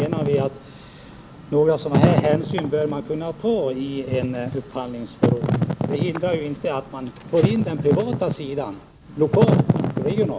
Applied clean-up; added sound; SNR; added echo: none; Wind / Fire; 1 dB; none.